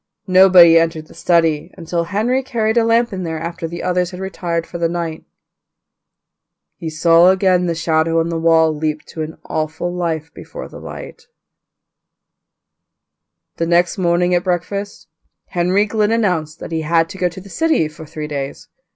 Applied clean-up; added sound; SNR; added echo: none; none; none; none.